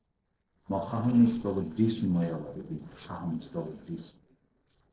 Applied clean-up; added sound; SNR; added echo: neural separator model SepFormer DNS4.